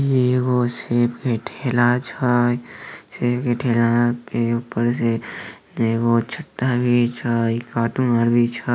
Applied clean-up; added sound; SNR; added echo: none; none; none; none.